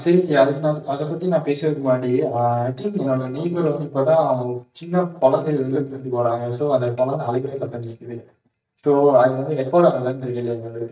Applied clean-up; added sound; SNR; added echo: neural mask model DeepFilterNet 3.